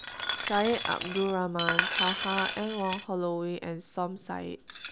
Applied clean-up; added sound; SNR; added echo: none; Glass; 0 dB; none.